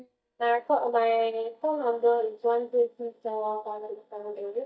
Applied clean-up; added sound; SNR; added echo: neural mask model DeepFilterNet 3.